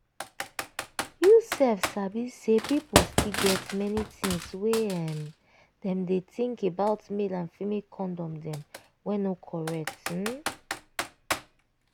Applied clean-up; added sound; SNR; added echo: none; Computer keyboard; 6 dB; none.